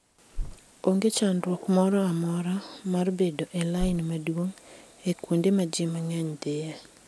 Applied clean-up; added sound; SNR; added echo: none; Bird; 14 dB; none.